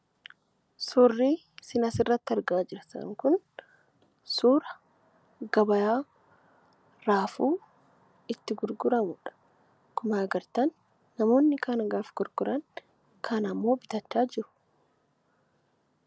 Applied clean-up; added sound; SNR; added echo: none; none; none; none.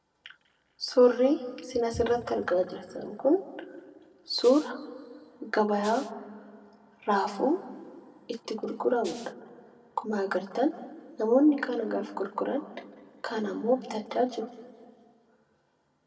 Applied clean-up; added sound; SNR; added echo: none; Rattle (instrument); 18 dB; reverberation time 1.3 s.